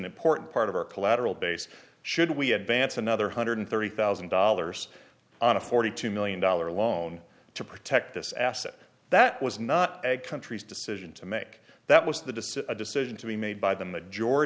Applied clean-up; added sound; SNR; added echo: none; none; none; none.